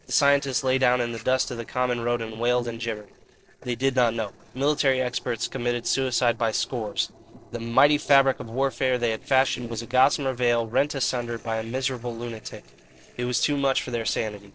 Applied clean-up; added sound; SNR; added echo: neural separator model SepFormer DNS4.